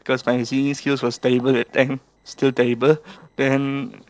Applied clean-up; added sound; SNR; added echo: neural separator model SepFormer DNS4.